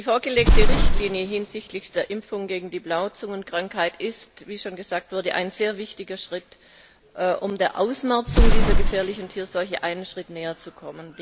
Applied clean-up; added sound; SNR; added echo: none; Explosion; -4 dB; none.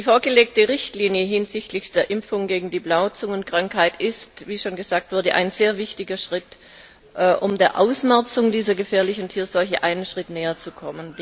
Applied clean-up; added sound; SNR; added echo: none; none; none; none.